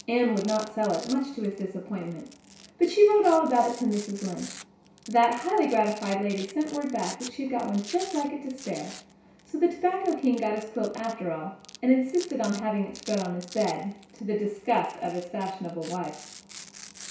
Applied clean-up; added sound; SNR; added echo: none; Domestic sounds, home sounds; 19 dB; reverberation time 0.6 s.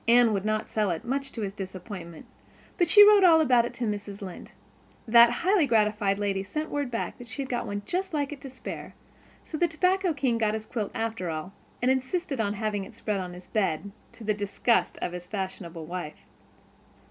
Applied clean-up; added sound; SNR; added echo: none; none; none; none.